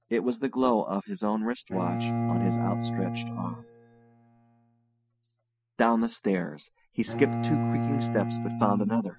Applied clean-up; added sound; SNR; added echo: classical method spectral subtraction.